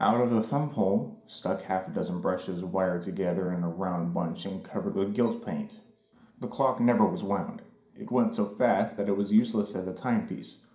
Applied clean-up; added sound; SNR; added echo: none; none; none; reverberation time 0.5 s.